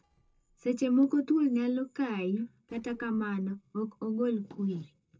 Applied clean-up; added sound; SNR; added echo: neural separator model SepFormer DNS4.